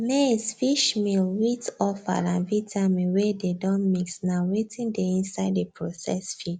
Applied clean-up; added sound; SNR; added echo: none; none; none; none.